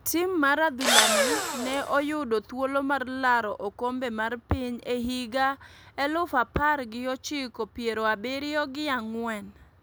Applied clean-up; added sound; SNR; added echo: none; Engine / Drill; -3 dB; none.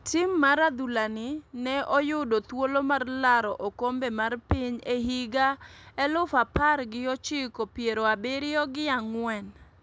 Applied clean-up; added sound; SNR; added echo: none; none; none; none.